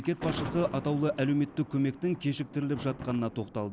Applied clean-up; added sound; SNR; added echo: none; Thunder; 12 dB; none.